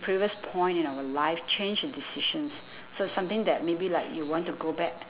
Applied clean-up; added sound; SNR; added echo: none; none; none; none.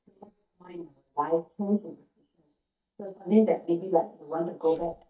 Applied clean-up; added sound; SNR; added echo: neural mask model DeepFilterNet 3.